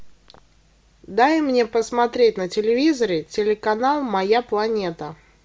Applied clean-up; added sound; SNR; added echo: none; none; none; none.